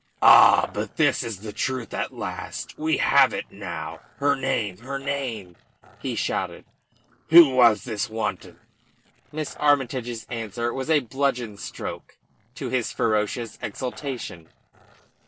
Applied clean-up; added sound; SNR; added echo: neural separator model SepFormer DNS4.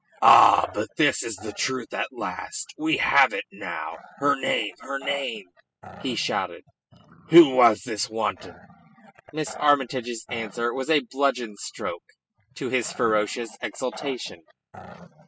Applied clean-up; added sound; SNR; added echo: classical method spectral subtraction.